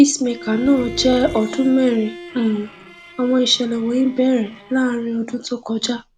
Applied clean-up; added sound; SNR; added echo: none; Burping, eructation + Bowed string instrument; 16 dB; none.